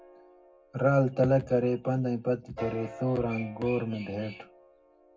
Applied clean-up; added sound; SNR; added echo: none; Piano; 19 dB; reverberation time 0.3 s.